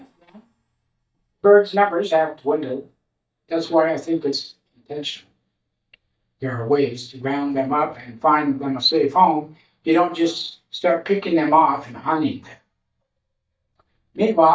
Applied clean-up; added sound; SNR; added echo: neural mask model DeepFilterNet 3.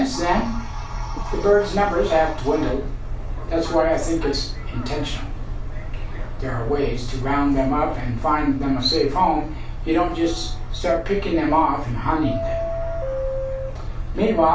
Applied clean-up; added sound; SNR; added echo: none; Subway, metro, underground; 14 dB; reverberation time 0.3 s.